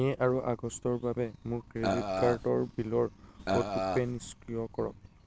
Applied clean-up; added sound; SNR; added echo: none; Burping, eructation; 0 dB; none.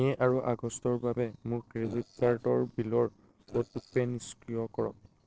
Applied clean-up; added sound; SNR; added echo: neural separator model SepFormer DNS4.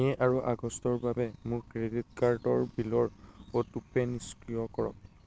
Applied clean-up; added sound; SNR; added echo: none; none; none; none.